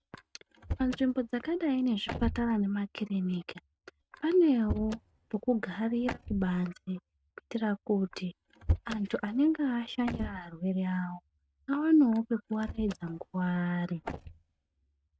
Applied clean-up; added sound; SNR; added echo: neural mask model RNNoise.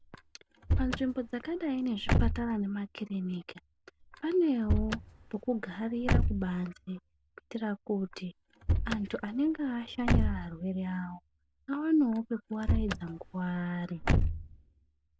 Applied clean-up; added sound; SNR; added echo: none; Slam / Car; 0 dB; none.